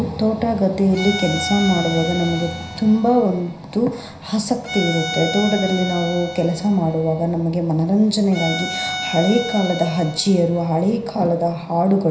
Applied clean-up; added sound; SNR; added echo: none; Bowed string instrument; 10 dB; reverberation time 0.5 s.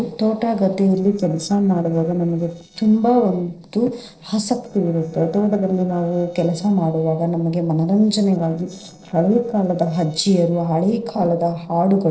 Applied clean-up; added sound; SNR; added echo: neural separator model SepFormer DNS4.